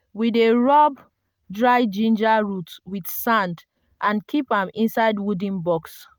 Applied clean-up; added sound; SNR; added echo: none; none; none; none.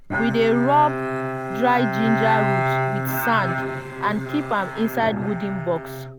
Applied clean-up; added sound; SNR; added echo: none; Bowed string instrument; 3 dB; none.